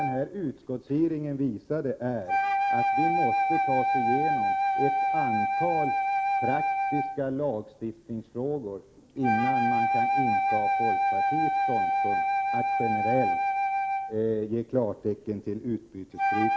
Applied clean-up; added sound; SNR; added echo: none; Wind instrument, woodwind instrument; -4 dB; none.